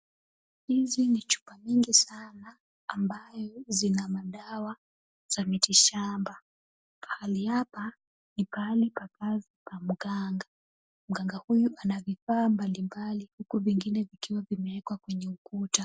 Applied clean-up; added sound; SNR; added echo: none; none; none; none.